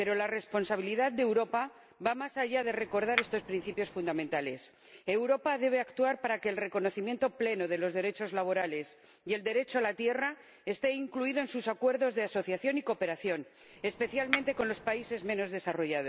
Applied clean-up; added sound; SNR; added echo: none; Chink, clink; -3 dB; none.